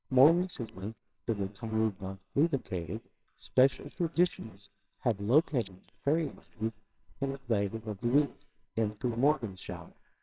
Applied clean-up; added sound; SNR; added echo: neural separator model SepFormer WHAMR!.